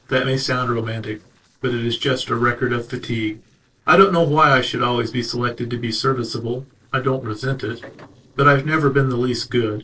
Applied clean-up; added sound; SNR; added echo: neural separator model SepFormer DNS4.